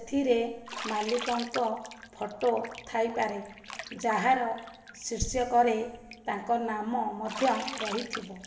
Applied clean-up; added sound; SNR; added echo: none; Bathtub (filling or washing); 13 dB; reverberation time 1.6 s.